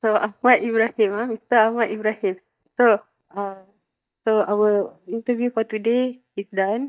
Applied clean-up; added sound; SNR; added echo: neural mask model DeepFilterNet 3.